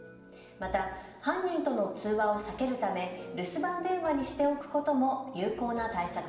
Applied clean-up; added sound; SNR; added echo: none; none; none; reverberation time 1.0 s.